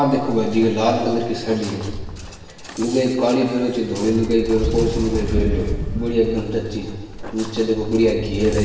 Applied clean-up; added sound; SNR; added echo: none; Walk, footsteps; 20 dB; reverberation time 1.3 s.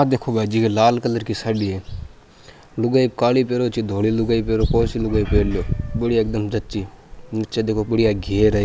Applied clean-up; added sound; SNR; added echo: none; none; none; none.